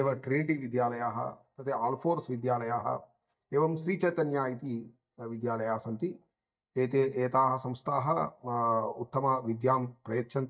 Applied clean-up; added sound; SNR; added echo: neural mask model DeepFilterNet 3.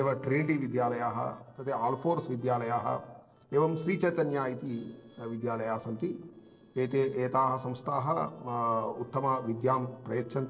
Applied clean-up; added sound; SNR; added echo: neural separator model SepFormer DNS4.